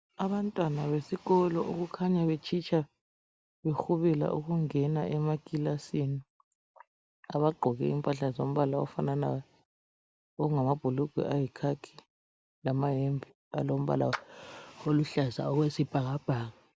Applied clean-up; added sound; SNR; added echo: none; Clapping; 13 dB; none.